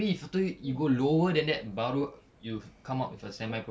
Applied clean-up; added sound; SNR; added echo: none; none; none; none.